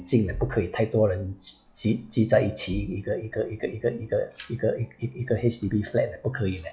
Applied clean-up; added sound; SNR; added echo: classical method log-MMSE.